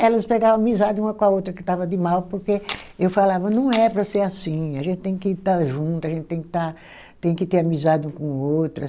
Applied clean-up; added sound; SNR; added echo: none; Tools; 14 dB; none.